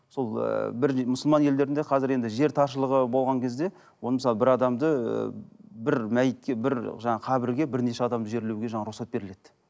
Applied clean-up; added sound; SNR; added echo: none; none; none; none.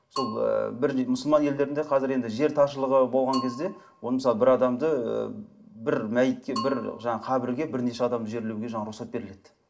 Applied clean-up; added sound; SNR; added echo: none; Bell / Percussion; 17 dB; reverberation time 0.4 s.